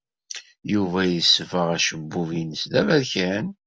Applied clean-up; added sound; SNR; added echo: none; none; none; none.